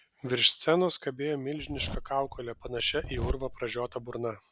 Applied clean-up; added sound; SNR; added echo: none; Zipper (clothing); 8 dB; none.